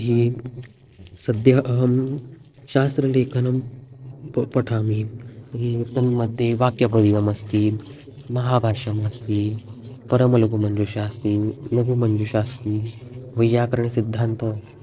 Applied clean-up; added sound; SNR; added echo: neural separator model SepFormer DNS4.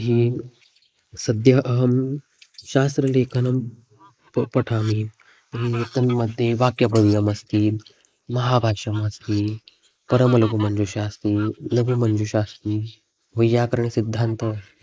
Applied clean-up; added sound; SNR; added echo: neural mask model Resemble Enhance denoiser.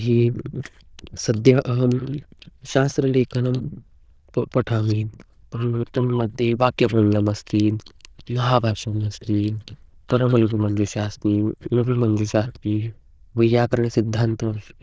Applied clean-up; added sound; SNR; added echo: neural diffusion model UNIVERSE++.